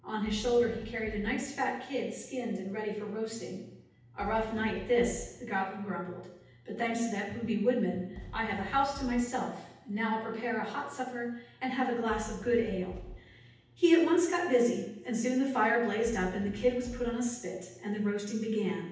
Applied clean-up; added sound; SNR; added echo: none; Fireworks; 18 dB; reverberation time 0.9 s.